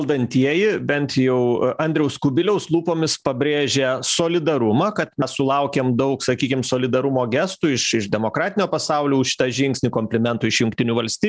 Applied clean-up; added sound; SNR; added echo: none; none; none; none.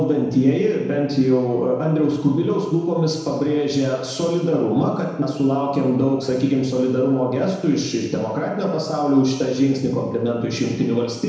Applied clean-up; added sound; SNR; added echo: none; none; none; reverberation time 1.0 s.